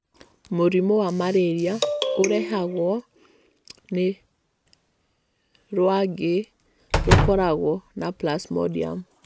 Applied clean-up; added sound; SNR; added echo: none; Slam; -1 dB; none.